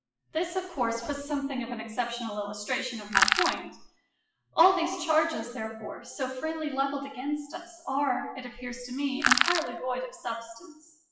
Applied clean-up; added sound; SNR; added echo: classical method WPE with log-MMSE.